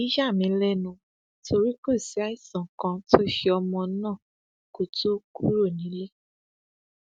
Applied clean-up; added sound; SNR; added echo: none; none; none; none.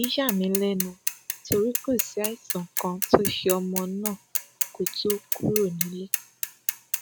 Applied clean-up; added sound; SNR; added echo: none; Mechanisms / Bicycle; 4 dB; none.